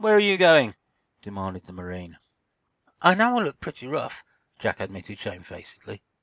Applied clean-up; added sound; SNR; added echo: none; none; none; none.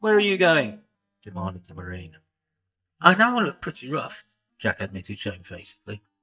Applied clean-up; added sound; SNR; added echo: neural mask model DeepFilterNet 3.